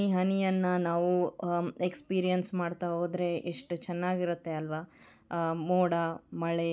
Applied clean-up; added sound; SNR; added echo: none; none; none; none.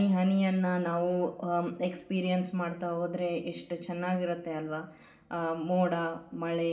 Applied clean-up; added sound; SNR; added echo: none; none; none; reverberation time 1.7 s.